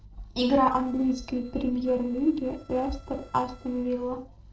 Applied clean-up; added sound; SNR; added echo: neural separator model SepFormer DNS4.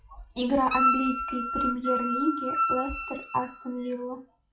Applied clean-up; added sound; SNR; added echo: classical method WPE with log-MMSE.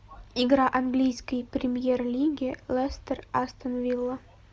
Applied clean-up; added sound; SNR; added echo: none; none; none; none.